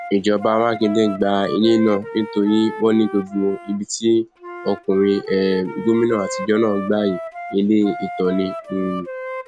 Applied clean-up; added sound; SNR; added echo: none; Wind instrument, woodwind instrument; 12 dB; none.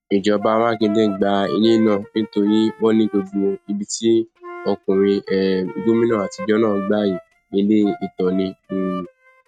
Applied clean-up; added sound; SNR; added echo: neural mask model RNNoise.